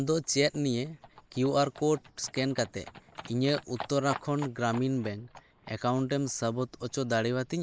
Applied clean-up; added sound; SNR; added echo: neural mask model Resemble Enhance denoiser.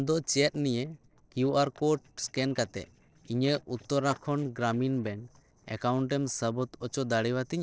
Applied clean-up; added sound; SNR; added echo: neural separator model SepFormer DNS4.